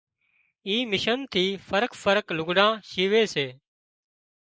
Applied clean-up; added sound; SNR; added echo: neural mask model Resemble Enhance denoiser.